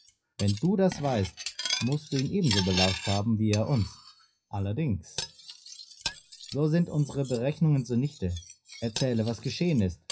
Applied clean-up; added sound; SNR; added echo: classical method WPE with log-MMSE.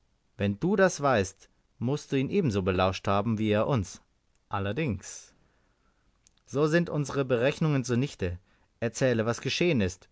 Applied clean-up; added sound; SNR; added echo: none; none; none; none.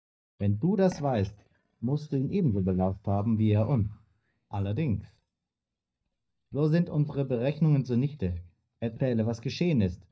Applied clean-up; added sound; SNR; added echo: neural mask model DeepFilterNet 3.